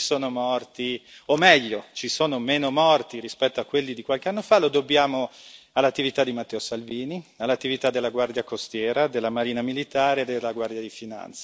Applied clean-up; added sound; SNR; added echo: none; none; none; none.